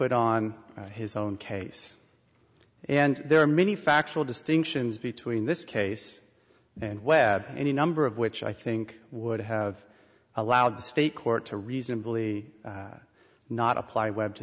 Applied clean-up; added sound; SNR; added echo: none; none; none; none.